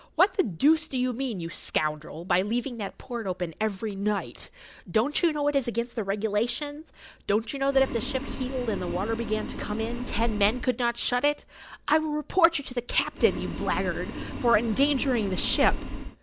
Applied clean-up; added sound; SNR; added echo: none; Boiling; 5 dB; none.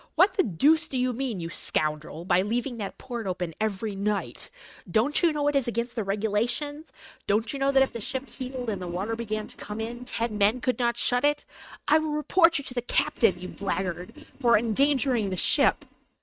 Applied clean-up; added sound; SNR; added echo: neural mask model RNNoise.